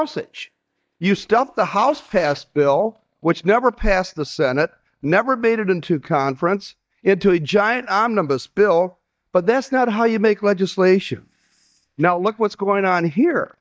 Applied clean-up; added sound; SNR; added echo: neural mask model DeepFilterNet 3.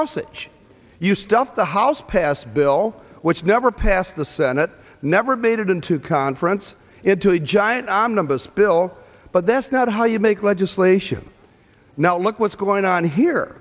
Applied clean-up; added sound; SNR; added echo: none; none; none; none.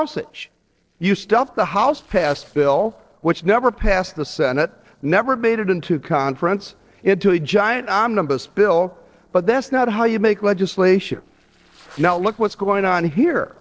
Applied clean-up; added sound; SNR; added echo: neural separator model SepFormer DNS4.